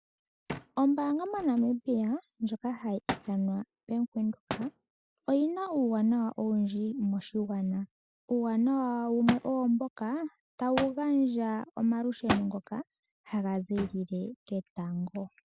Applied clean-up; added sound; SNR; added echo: none; Thump, thud; 12 dB; none.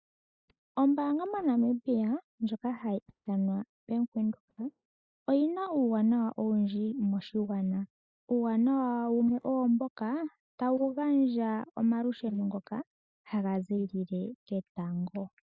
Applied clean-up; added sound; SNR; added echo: neural mask model DeepFilterNet 3.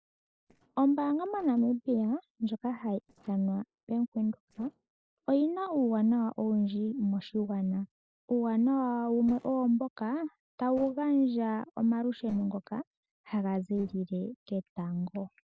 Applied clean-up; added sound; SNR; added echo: neural separator model SepFormer DNS4.